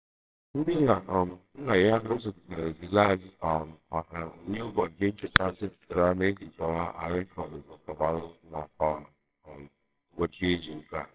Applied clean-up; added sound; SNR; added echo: neural separator model SepFormer WHAMR!.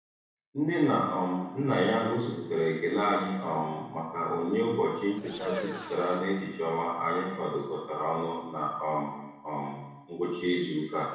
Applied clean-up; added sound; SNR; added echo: neural separator model SepFormer DNS4.